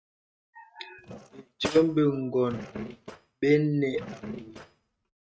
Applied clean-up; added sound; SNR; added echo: neural mask model RNNoise.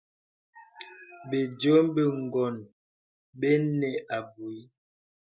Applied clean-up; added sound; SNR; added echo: none; none; none; none.